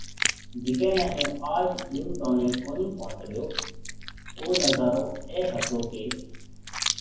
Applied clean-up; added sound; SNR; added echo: none; Chewing, mastication; 5 dB; reverberation time 0.9 s.